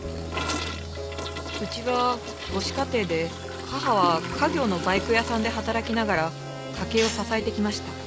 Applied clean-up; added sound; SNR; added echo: none; Toilet flush / Gurgling; 10 dB; none.